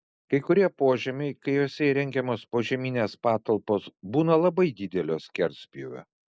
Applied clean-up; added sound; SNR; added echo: neural mask model Resemble Enhance denoiser.